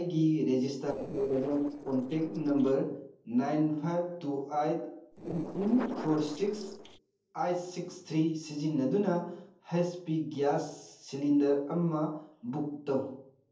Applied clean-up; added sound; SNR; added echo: neural separator model SepFormer DNS4.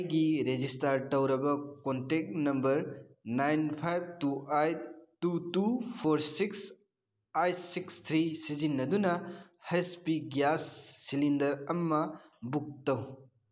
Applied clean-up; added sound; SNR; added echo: none; none; none; none.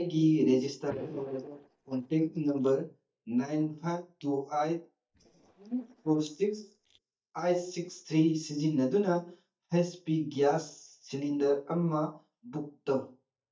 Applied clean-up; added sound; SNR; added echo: neural mask model DeepFilterNet 3.